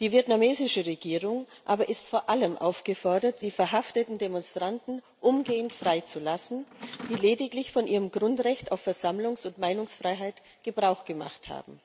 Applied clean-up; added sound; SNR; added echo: none; Mechanisms; 18 dB; none.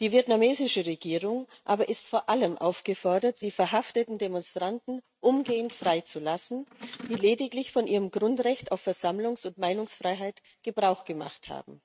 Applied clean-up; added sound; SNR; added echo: neural mask model RNNoise.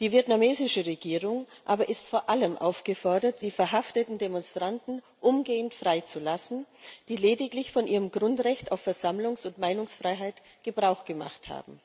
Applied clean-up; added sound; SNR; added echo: none; none; none; none.